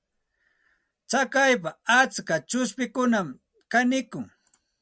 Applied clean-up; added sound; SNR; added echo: none; none; none; none.